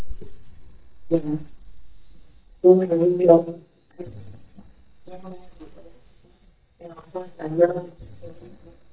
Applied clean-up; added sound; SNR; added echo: neural mask model DeepFilterNet 3.